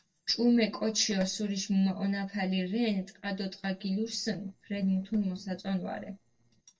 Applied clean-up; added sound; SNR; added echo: neural separator model SepFormer DNS4.